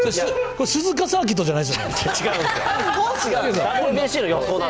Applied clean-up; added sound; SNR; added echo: none; none; none; none.